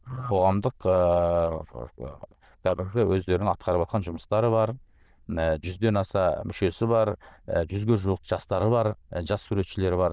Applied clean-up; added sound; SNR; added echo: neural diffusion model UNIVERSE++.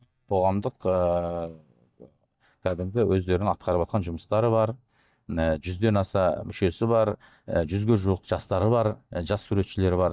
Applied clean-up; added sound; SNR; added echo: neural mask model DeepFilterNet 3.